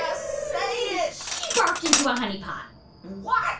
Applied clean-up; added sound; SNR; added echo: none; Cutlery, silverware; 4 dB; reverberation time 0.3 s.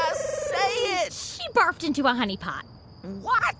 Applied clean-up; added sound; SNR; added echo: none; none; none; none.